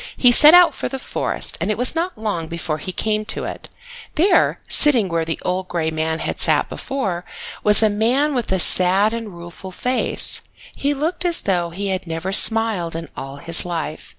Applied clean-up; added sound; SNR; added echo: none; none; none; none.